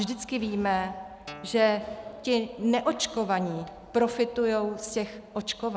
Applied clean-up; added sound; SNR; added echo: none; Guitar; 19 dB; none.